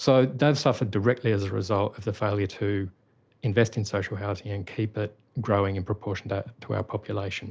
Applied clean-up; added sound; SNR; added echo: none; none; none; none.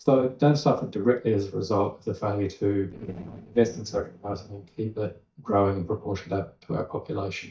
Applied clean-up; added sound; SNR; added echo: neural mask model DeepFilterNet 3.